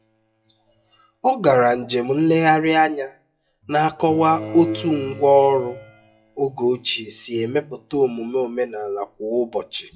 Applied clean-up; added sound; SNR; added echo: classical method WPE with log-MMSE.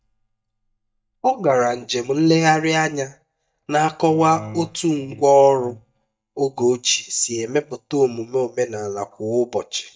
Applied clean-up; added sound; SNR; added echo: neural mask model DeepFilterNet 3.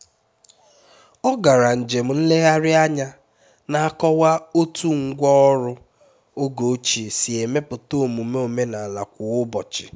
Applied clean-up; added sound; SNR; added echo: none; none; none; none.